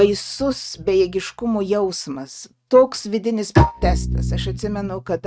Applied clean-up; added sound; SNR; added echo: neural mask model RNNoise.